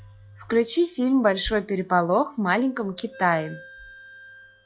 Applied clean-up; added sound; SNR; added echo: classical method log-MMSE.